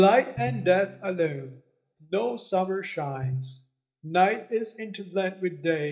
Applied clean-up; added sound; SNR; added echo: neural mask model DeepFilterNet 3.